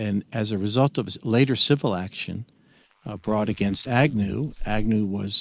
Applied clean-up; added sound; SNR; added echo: neural mask model Resemble Enhance denoiser.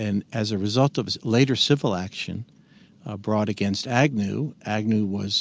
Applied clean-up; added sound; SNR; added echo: none; none; none; none.